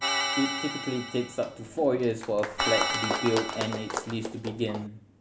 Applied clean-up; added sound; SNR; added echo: none; Applause + Organ; 2 dB; none.